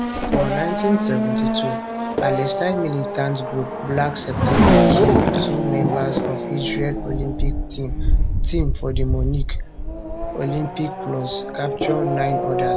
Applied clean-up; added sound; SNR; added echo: none; Race car, auto racing / Accelerating, revving, vroom; -4 dB; none.